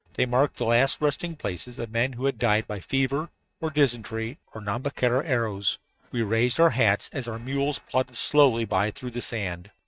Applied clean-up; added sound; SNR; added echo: neural mask model RNNoise.